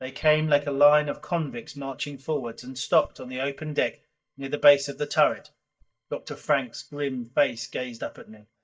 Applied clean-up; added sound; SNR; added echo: neural mask model DeepFilterNet 3.